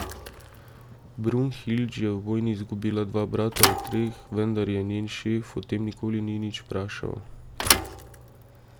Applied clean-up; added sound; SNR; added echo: none; Thump, thud / Bicycle; 4 dB; none.